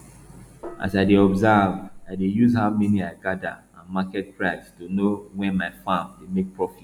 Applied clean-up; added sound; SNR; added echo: none; Gong; 17 dB; none.